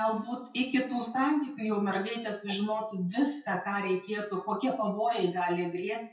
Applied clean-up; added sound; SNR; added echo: classical method WPE with log-MMSE.